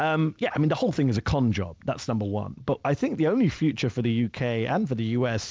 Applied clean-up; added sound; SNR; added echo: none; none; none; none.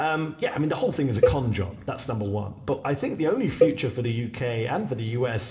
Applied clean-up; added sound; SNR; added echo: none; Cowbell; 2 dB; reverberation time 2.6 s.